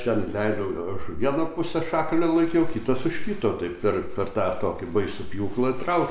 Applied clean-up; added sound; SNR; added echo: none; none; none; none.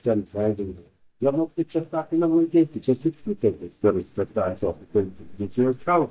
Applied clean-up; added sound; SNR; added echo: neural mask model DeepFilterNet 3.